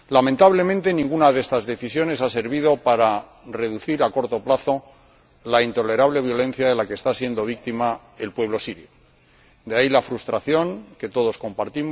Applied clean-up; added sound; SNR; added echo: none; none; none; none.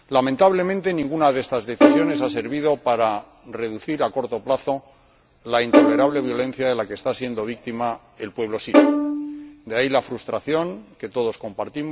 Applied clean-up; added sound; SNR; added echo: none; Bowed string instrument; -1 dB; none.